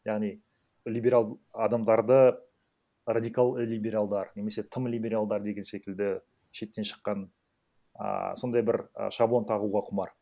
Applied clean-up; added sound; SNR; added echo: none; none; none; none.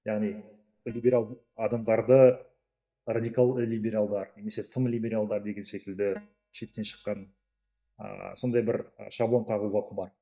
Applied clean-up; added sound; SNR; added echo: neural mask model DeepFilterNet 3.